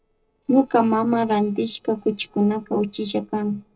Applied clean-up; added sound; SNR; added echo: neural separator model SepFormer DNS4.